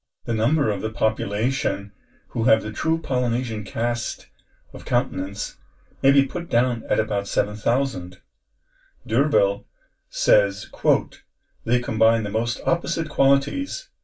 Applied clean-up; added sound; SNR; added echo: none; none; none; reverberation time 0.2 s.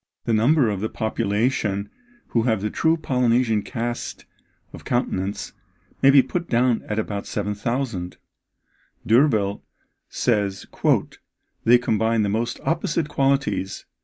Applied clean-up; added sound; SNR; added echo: none; none; none; none.